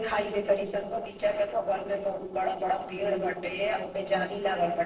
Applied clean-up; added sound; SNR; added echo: neural separator model SepFormer DNS4.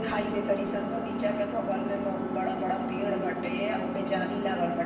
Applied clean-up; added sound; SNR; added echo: none; Engine; 2 dB; reverberation time 1.1 s.